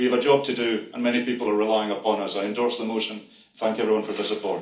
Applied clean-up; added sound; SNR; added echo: none; none; none; reverberation time 0.4 s.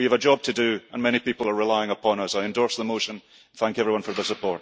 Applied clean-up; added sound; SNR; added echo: none; none; none; none.